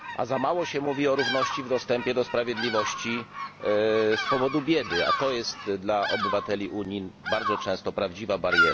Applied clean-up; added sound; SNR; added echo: none; Bird vocalization, bird call, bird song; 4 dB; none.